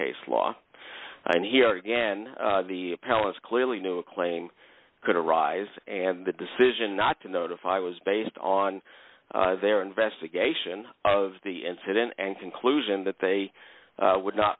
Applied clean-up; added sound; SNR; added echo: none; none; none; none.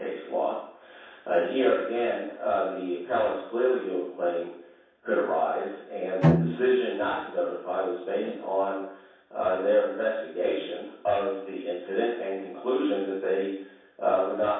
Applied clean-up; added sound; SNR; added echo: none; Bowed string instrument; -2 dB; reverberation time 0.7 s.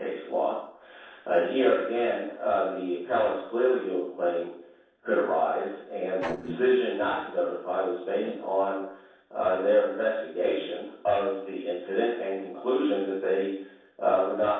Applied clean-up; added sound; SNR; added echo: neural separator model SepFormer DNS4.